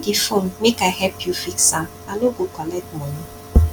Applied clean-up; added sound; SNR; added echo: none; none; none; none.